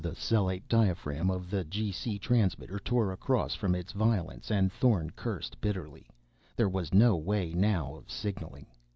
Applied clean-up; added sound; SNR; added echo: none; none; none; none.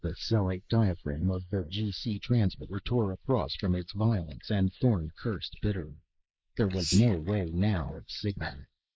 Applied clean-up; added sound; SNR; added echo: neural mask model Resemble Enhance denoiser.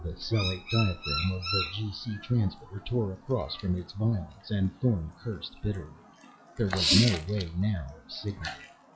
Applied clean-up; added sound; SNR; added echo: classical method log-MMSE.